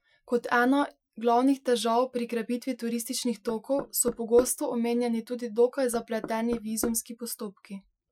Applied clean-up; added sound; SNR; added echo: classical method Wiener filter.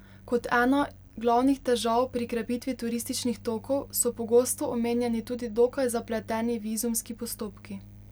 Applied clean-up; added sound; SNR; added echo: none; none; none; none.